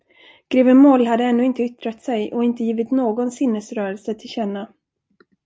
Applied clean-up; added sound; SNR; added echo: none; none; none; none.